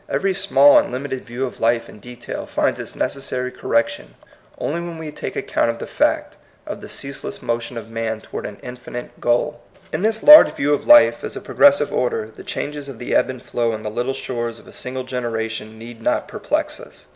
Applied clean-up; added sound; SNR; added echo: none; none; none; none.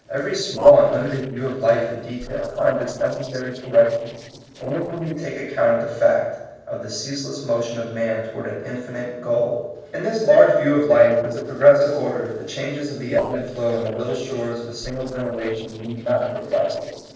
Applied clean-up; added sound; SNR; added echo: neural separator model SepFormer DNS4.